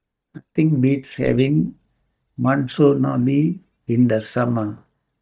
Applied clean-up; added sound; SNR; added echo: neural mask model DeepFilterNet 3.